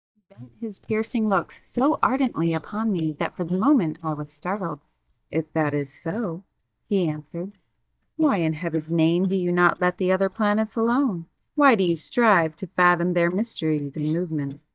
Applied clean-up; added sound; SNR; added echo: neural mask model DeepFilterNet 3.